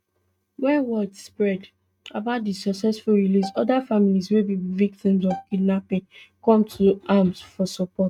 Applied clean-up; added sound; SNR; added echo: neural mask model RNNoise.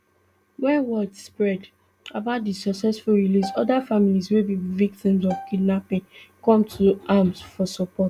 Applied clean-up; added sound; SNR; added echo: none; Bowed string instrument; 15 dB; none.